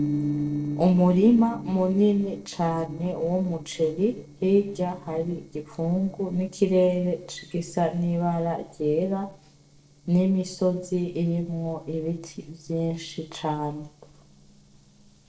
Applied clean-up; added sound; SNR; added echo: neural separator model SepFormer DNS4.